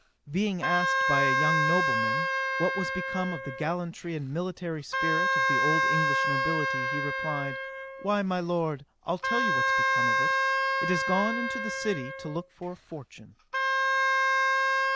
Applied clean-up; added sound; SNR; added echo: none; Wind instrument, woodwind instrument; -5 dB; none.